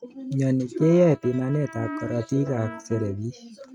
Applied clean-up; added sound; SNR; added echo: neural mask model RNNoise.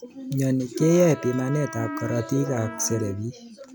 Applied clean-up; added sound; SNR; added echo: none; Trumpet; 16 dB; none.